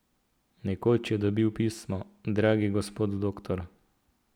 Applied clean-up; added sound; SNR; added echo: none; none; none; none.